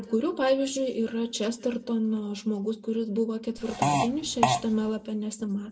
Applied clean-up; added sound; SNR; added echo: none; Fart; -1 dB; reverberation time 1.3 s.